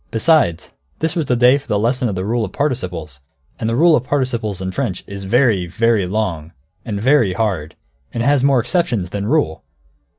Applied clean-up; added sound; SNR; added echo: none; none; none; none.